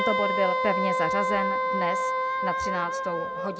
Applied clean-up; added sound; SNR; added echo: none; Wind instrument, woodwind instrument; -4 dB; none.